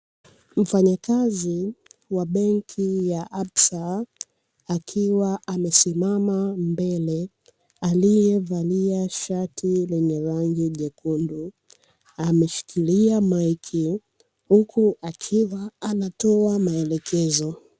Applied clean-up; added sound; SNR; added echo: none; none; none; none.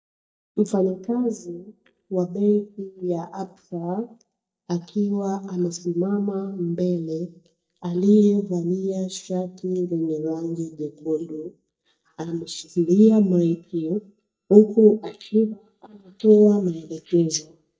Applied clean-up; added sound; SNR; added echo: neural mask model DeepFilterNet 3.